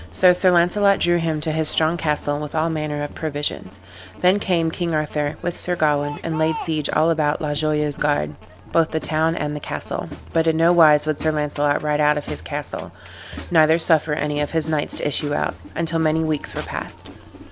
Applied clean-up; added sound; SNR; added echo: none; Crowd; 18 dB; none.